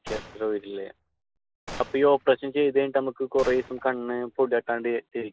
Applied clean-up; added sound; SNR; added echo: none; Gunshot, gunfire; 18 dB; none.